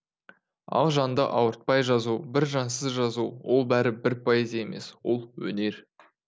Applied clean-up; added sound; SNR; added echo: none; none; none; none.